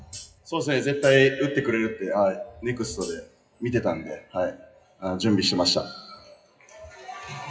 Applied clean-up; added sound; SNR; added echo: classical method WPE with log-MMSE.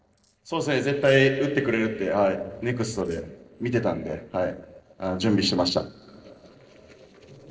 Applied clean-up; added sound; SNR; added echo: neural separator model SepFormer DNS4.